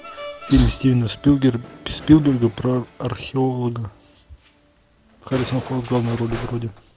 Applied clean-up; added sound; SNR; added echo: none; Musical instrument; 18 dB; none.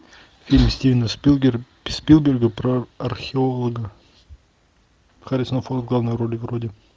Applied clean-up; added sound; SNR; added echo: none; none; none; none.